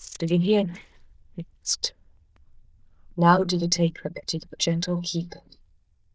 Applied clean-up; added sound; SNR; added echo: neural diffusion model UNIVERSE++.